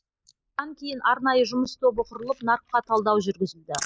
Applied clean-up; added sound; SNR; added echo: neural mask model Resemble Enhance denoiser.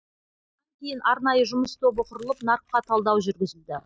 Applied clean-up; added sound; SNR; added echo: neural mask model DeepFilterNet 3.